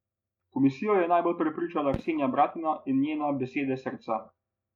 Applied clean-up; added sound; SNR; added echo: neural mask model RNNoise.